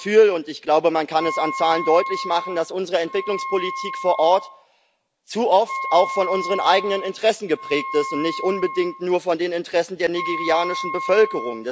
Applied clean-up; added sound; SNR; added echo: none; Wind instrument, woodwind instrument; 10 dB; none.